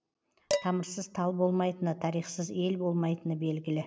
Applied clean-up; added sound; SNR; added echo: none; Dishes, pots, and pans; 9 dB; none.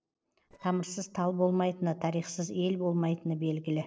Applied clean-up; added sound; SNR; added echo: neural separator model SepFormer DNS4.